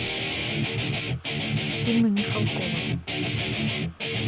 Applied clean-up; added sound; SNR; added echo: none; Guitar; -4 dB; none.